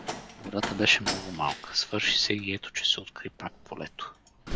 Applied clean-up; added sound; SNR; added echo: none; Slam; 8 dB; none.